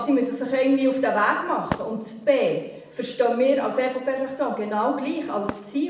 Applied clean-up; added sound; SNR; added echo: none; Wood; 18 dB; reverberation time 0.7 s.